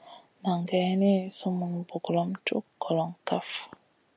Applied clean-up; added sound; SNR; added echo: none; none; none; none.